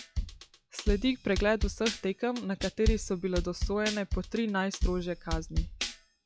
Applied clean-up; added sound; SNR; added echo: classical method log-MMSE.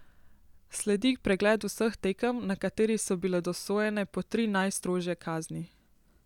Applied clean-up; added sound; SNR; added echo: none; none; none; none.